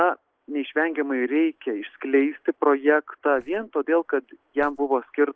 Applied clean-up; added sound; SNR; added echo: neural separator model SepFormer DNS4.